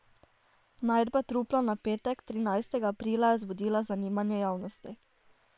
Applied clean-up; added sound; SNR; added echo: neural separator model SepFormer WHAM!.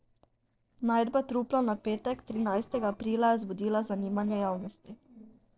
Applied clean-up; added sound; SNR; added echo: neural separator model SepFormer DNS4.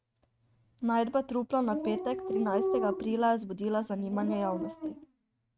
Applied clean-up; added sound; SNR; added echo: neural mask model RNNoise.